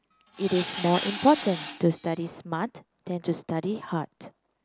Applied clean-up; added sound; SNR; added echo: none; Tools; 6 dB; none.